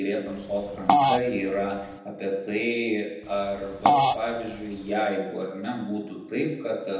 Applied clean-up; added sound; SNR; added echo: none; Fart; -3 dB; reverberation time 0.9 s.